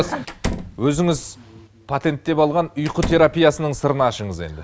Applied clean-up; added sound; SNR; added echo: none; Slam; 8 dB; none.